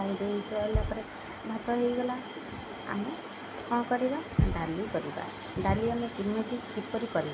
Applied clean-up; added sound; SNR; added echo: none; Bass drum; 6 dB; none.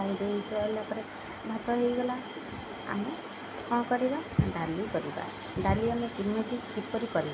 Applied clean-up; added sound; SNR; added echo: none; none; none; none.